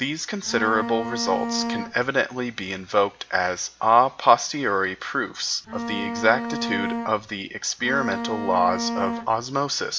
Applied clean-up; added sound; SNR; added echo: none; Bowed string instrument; 5 dB; none.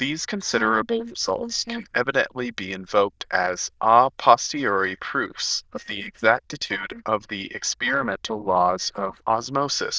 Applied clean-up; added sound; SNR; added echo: neural diffusion model UNIVERSE++.